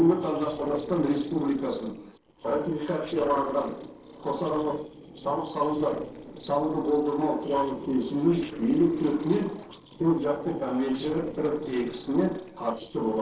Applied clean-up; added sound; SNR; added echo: neural separator model SepFormer DNS4.